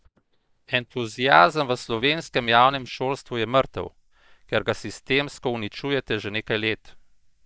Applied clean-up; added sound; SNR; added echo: neural mask model DeepFilterNet 3.